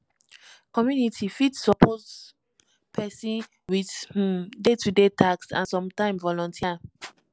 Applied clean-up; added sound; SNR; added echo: none; none; none; none.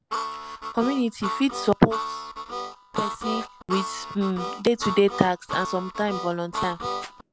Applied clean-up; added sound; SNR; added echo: none; Harmonica; 6 dB; none.